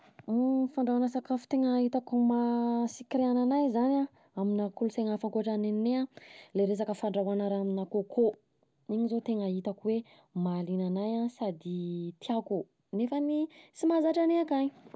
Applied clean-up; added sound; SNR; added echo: none; none; none; none.